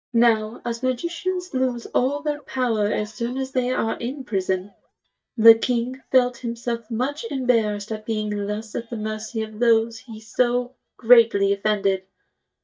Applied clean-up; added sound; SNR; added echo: neural mask model DeepFilterNet 3.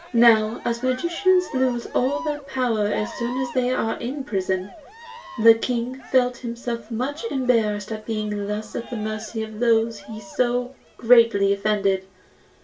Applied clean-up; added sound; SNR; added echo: none; Cheering; 18 dB; reverberation time 0.2 s.